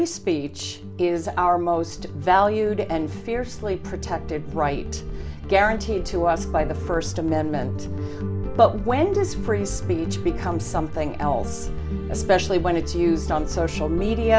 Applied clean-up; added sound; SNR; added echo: none; none; none; none.